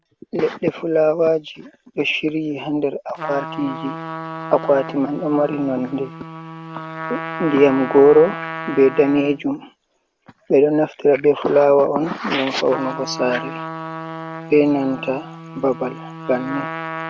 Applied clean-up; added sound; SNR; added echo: none; Trumpet; 13 dB; none.